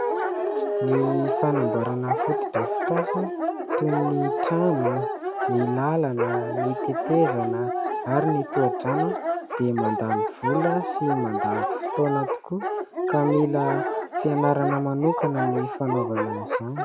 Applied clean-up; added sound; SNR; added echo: none; Dog; 0 dB; none.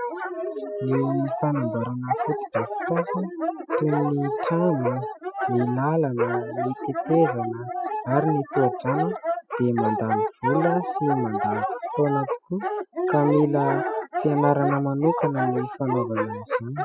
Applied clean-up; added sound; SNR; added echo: classical method spectral subtraction.